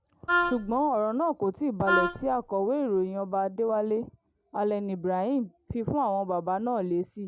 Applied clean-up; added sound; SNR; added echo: none; Wind instrument, woodwind instrument; 0 dB; none.